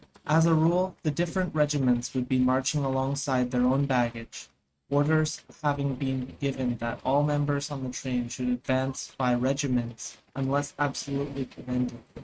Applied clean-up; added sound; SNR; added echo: neural mask model RNNoise.